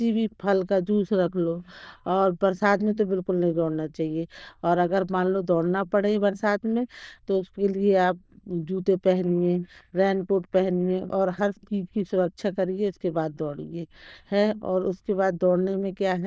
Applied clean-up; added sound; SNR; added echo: neural diffusion model UNIVERSE++.